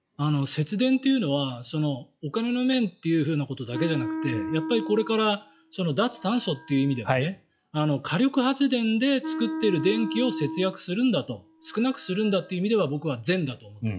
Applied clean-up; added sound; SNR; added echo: classical method log-MMSE.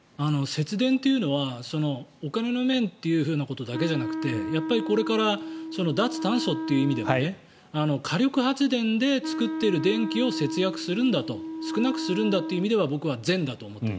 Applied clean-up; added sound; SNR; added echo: none; Wind instrument, woodwind instrument; 6 dB; none.